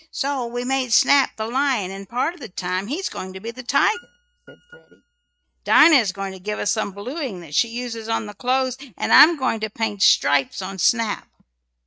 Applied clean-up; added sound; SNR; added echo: neural mask model RNNoise.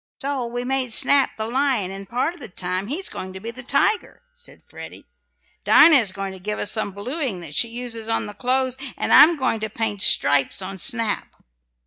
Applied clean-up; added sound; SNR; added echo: neural mask model DeepFilterNet 3.